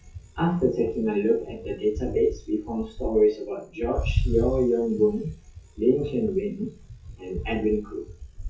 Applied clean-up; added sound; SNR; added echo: classical method WPE with log-MMSE.